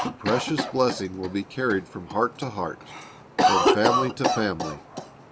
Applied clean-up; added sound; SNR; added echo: none; Cough; -1 dB; none.